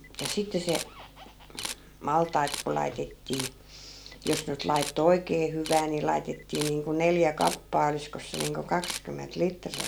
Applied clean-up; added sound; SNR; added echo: none; Camera; 12 dB; none.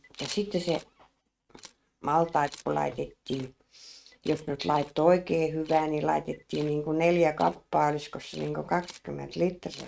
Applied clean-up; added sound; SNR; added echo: neural mask model RNNoise.